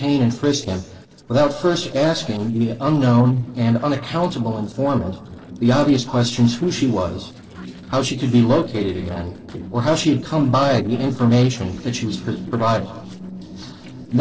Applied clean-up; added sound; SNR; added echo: neural separator model SepFormer DNS4.